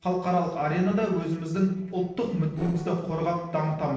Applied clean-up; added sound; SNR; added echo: neural separator model SepFormer DNS4.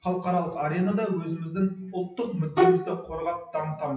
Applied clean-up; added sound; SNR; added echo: classical method WPE with log-MMSE.